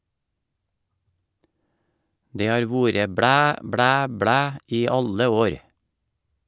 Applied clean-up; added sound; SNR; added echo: none; none; none; none.